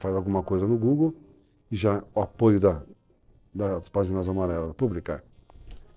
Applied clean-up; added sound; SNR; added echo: neural separator model SepFormer DNS4.